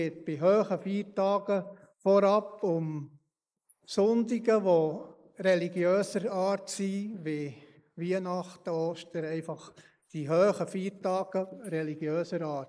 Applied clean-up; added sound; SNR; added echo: neural mask model Resemble Enhance denoiser.